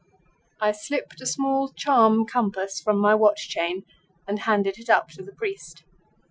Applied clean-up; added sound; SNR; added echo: classical method Wiener filter.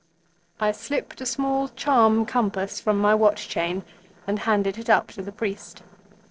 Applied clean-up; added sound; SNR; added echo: neural separator model SepFormer DNS4.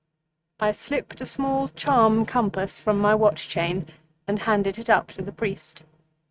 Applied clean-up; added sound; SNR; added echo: neural mask model RNNoise.